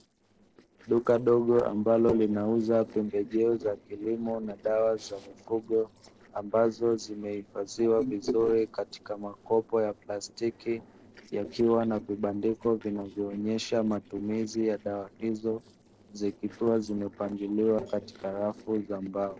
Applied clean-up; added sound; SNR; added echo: neural separator model SepFormer DNS4.